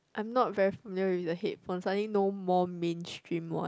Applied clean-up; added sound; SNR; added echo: none; none; none; none.